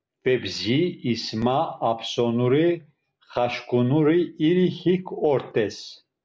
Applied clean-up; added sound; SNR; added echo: none; none; none; none.